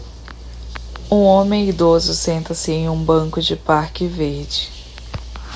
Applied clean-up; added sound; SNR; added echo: none; none; none; none.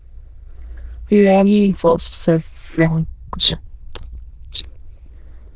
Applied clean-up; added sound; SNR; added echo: neural diffusion model UNIVERSE++.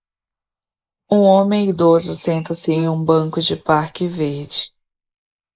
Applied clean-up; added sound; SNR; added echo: neural mask model Resemble Enhance denoiser.